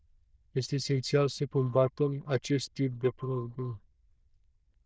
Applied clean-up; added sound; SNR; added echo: neural diffusion model UNIVERSE++.